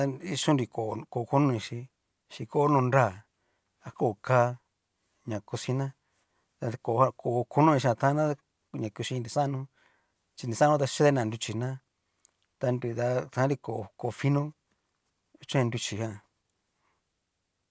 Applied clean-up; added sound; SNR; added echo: none; none; none; none.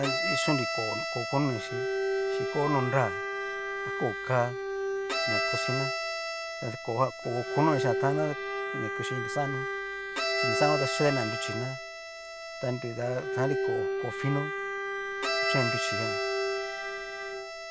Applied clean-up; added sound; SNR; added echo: none; Bowed string instrument + Bowed string instrument; -1 dB; none.